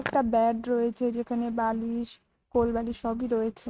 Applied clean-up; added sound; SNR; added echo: neural mask model RNNoise.